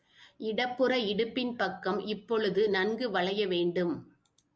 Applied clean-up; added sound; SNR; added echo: none; none; none; none.